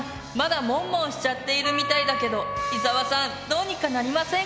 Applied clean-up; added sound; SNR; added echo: none; Wind instrument, woodwind instrument; 4 dB; none.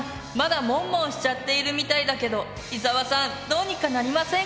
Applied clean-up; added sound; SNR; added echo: none; none; none; none.